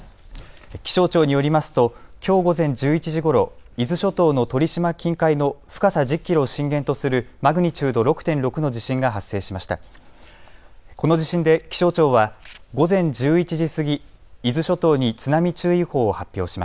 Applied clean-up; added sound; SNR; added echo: none; none; none; none.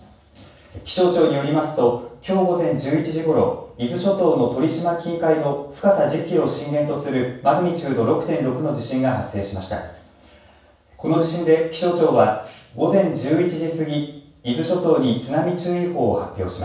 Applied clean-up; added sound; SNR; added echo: none; none; none; reverberation time 0.7 s.